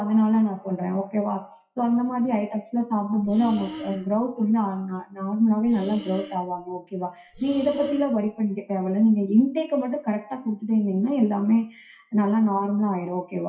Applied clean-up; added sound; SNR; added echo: classical method WPE with log-MMSE.